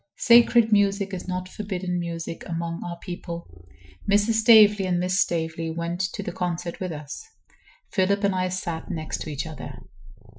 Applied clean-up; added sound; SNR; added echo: classical method Wiener filter.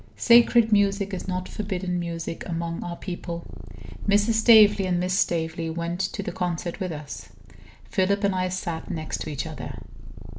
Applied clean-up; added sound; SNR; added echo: none; Purr; 11 dB; none.